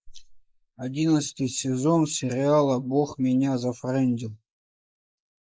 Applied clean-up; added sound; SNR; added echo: neural mask model Resemble Enhance denoiser.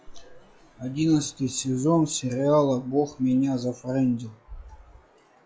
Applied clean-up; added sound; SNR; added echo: classical method log-MMSE.